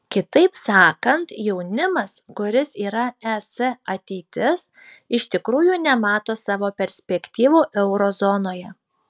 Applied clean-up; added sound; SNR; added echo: none; none; none; none.